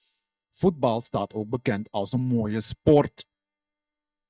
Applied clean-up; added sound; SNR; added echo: neural mask model DeepFilterNet 3.